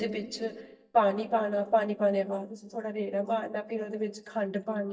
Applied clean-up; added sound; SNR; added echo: neural mask model DeepFilterNet 3.